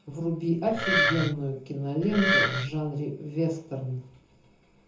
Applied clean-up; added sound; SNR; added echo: none; Wood; -3 dB; reverberation time 0.5 s.